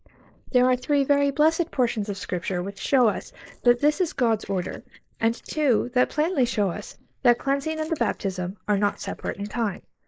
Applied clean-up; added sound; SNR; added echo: neural mask model Resemble Enhance denoiser.